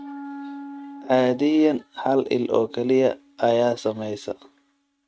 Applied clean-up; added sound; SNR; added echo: neural mask model RNNoise.